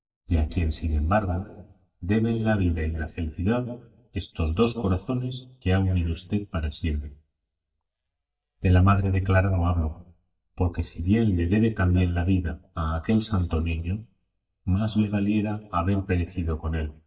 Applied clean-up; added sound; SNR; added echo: neural mask model DeepFilterNet 3.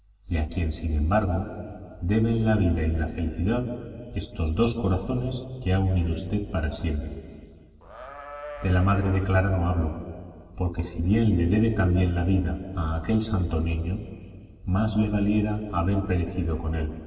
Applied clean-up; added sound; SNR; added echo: none; Livestock, farm animals, working animals; 15 dB; reverberation time 2.4 s.